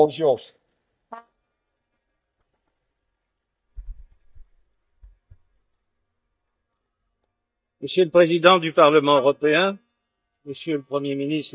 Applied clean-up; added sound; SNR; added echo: neural mask model DeepFilterNet 3.